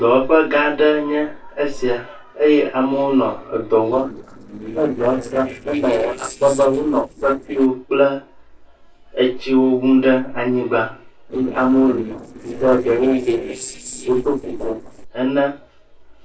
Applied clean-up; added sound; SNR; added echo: neural separator model SepFormer DNS4.